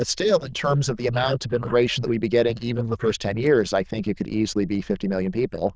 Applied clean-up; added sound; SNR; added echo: neural diffusion model UNIVERSE++.